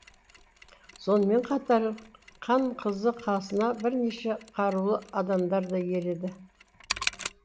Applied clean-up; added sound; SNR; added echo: none; Mechanisms; 15 dB; none.